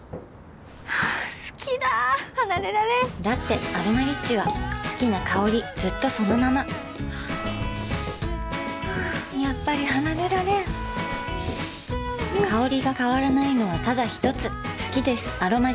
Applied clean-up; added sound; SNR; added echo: none; Walk, footsteps; 14 dB; none.